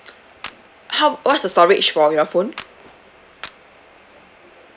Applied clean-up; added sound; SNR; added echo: none; Clapping; 20 dB; none.